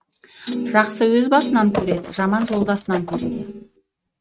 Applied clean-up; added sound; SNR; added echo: neural mask model RNNoise.